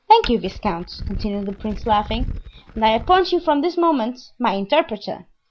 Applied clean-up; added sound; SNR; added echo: none; Glass; 11 dB; none.